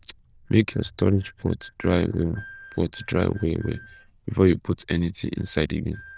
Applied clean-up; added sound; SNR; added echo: neural diffusion model UNIVERSE++.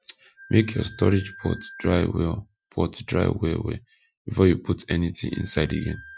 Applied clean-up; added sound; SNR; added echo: classical method Wiener filter.